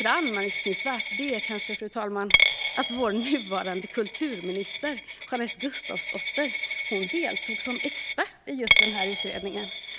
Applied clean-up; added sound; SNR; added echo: none; Coin (dropping); -4 dB; none.